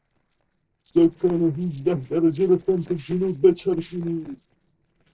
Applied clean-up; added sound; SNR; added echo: neural separator model SepFormer DNS4.